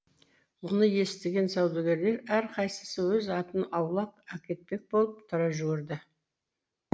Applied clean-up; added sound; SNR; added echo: none; none; none; none.